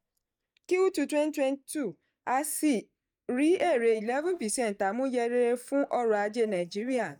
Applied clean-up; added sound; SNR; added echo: neural mask model DeepFilterNet 3.